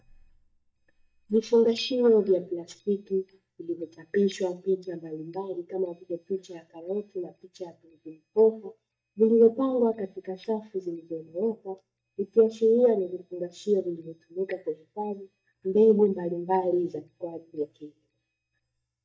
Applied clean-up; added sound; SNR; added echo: neural mask model DeepFilterNet 3.